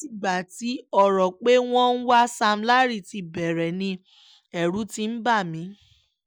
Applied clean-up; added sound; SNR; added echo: none; none; none; none.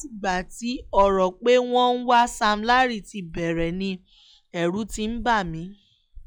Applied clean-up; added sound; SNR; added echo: classical method log-MMSE.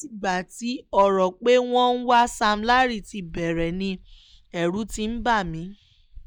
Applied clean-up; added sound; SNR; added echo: neural mask model DeepFilterNet 3.